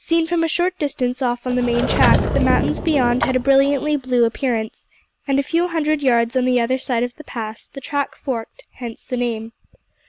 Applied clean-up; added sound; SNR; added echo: none; Sliding door / Wood; 1 dB; none.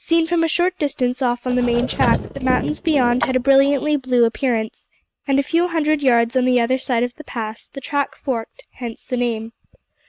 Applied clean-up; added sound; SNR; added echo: neural mask model RNNoise.